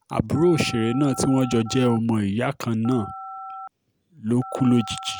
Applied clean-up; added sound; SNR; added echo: none; Telephone; 15 dB; none.